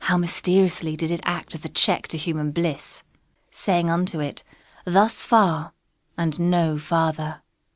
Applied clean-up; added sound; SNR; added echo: none; none; none; none.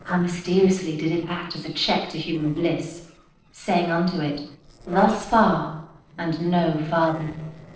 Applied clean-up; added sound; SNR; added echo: neural separator model SepFormer DNS4.